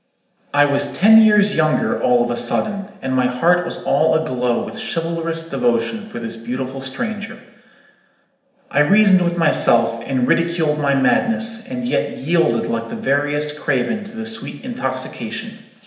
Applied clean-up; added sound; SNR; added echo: none; none; none; reverberation time 0.8 s.